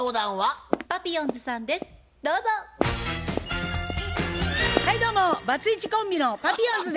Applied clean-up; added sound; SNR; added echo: none; Walk, footsteps; 9 dB; none.